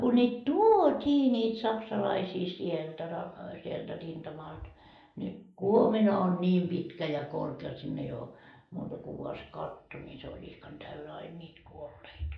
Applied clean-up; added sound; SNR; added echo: neural mask model Resemble Enhance denoiser.